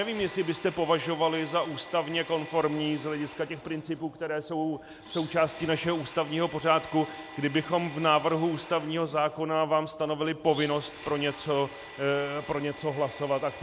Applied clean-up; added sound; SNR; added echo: none; Domestic sounds, home sounds; 16 dB; none.